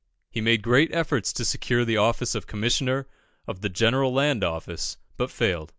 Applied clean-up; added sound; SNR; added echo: none; none; none; none.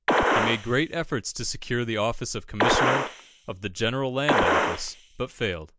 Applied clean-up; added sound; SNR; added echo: none; Gunshot, gunfire; -3 dB; none.